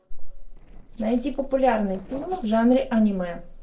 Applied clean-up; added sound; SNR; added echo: neural separator model SepFormer DNS4.